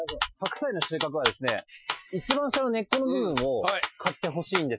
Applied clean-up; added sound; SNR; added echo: classical method Wiener filter.